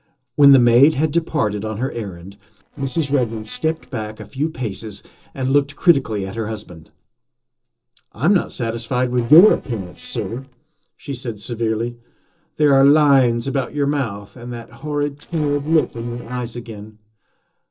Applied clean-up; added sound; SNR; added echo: neural separator model SepFormer DNS4.